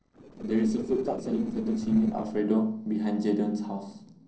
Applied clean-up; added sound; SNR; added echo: neural separator model SepFormer DNS4.